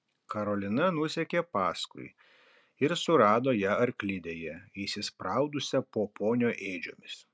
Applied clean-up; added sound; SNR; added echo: none; none; none; none.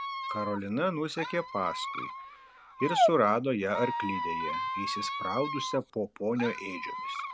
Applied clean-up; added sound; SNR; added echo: none; Squeak; 2 dB; none.